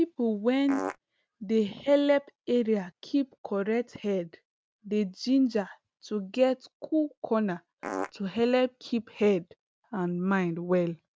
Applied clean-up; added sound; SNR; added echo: none; Fart; 4 dB; none.